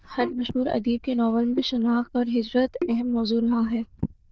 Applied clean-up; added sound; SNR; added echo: neural diffusion model UNIVERSE++.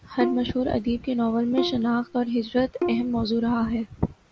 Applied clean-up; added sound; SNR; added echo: none; Bowed string instrument; 8 dB; none.